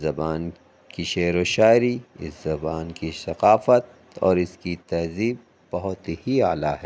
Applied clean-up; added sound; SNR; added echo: none; none; none; none.